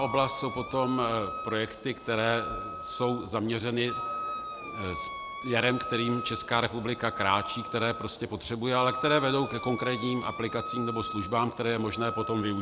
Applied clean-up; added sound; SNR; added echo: none; Wind instrument, woodwind instrument; 8 dB; none.